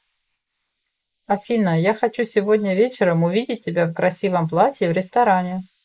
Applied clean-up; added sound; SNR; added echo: neural mask model Resemble Enhance denoiser.